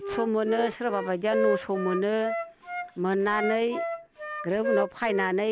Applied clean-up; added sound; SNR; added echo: none; Wind instrument, woodwind instrument; 5 dB; none.